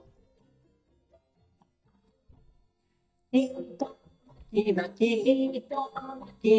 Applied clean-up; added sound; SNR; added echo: neural mask model DeepFilterNet 3.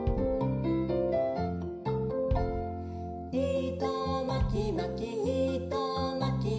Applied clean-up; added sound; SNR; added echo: none; Bass drum; 9 dB; reverberation time 0.5 s.